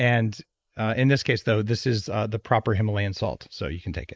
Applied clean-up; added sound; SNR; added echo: neural mask model Resemble Enhance denoiser.